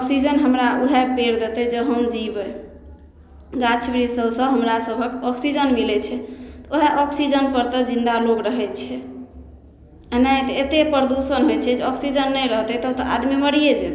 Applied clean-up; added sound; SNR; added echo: none; none; none; none.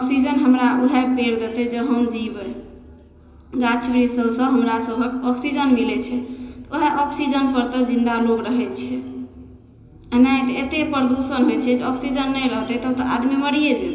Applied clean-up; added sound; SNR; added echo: none; none; none; reverberation time 2.7 s.